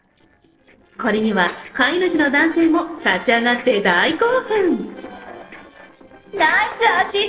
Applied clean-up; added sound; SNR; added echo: neural separator model SepFormer DNS4.